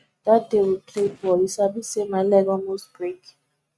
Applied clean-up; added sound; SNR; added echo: neural mask model RNNoise.